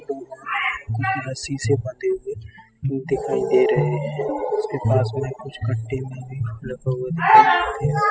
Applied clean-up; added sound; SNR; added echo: classical method spectral subtraction.